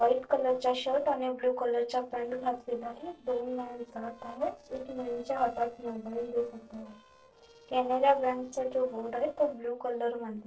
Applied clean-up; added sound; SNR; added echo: neural separator model SepFormer DNS4.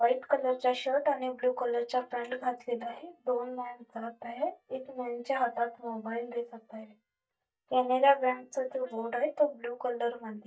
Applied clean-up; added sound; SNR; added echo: neural mask model DeepFilterNet 3.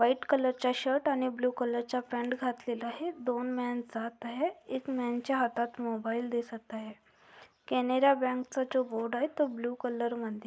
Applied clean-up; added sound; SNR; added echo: none; none; none; none.